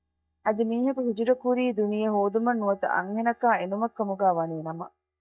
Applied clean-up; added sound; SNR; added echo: neural mask model DeepFilterNet 3.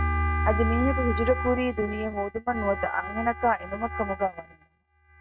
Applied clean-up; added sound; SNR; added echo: neural mask model RNNoise.